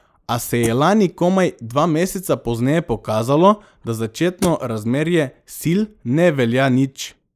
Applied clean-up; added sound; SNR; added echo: neural mask model Resemble Enhance denoiser.